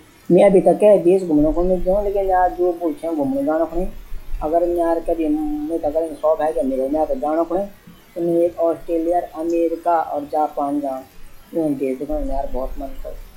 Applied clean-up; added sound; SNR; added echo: classical method log-MMSE.